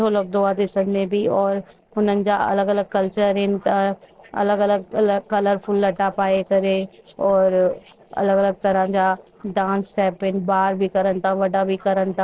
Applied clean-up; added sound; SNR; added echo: neural separator model SepFormer DNS4.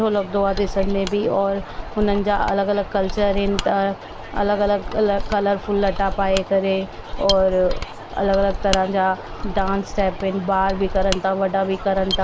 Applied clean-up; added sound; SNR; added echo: none; Mechanisms; 8 dB; none.